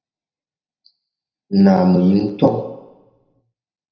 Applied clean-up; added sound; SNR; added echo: none; none; none; reverberation time 0.7 s.